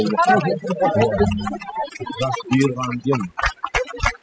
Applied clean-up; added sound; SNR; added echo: classical method spectral subtraction.